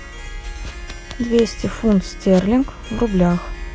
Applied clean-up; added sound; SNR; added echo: none; Harp; 19 dB; none.